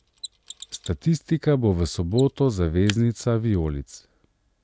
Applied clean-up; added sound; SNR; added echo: none; Mechanisms; 19 dB; none.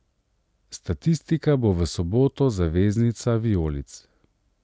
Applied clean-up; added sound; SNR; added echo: none; none; none; none.